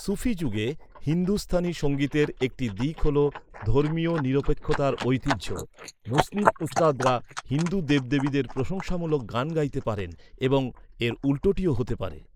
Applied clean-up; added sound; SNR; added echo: neural mask model Resemble Enhance denoiser.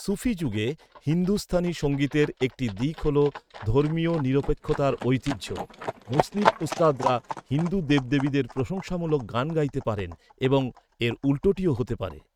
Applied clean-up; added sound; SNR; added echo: neural mask model RNNoise.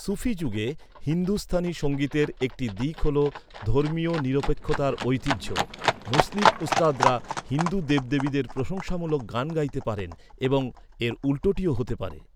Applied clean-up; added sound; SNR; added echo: none; Livestock, farm animals, working animals; 6 dB; none.